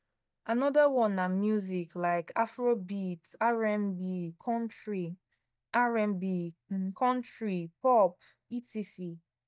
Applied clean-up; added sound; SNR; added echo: neural mask model DeepFilterNet 3.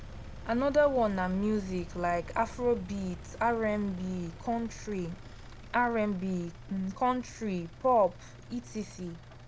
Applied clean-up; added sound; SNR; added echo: none; Engine; 14 dB; none.